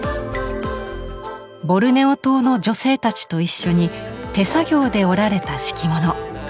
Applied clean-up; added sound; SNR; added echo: none; Brass instrument; 18 dB; none.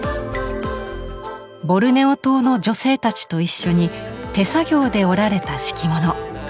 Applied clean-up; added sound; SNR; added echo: none; none; none; none.